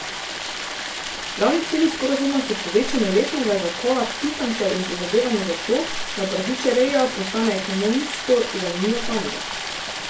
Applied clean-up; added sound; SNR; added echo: none; Stream; 6 dB; reverberation time 0.3 s.